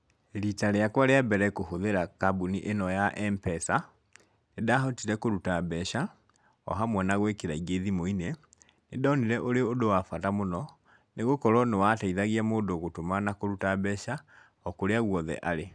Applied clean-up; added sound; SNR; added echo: none; none; none; none.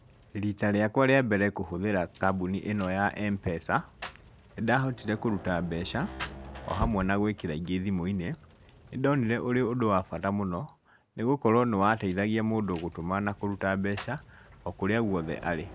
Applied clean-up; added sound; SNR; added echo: none; Rain; 17 dB; none.